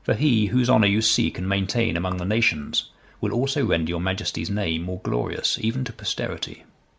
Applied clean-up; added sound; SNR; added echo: none; none; none; none.